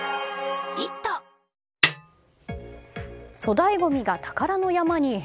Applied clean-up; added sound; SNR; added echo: none; Snare drum; 1 dB; none.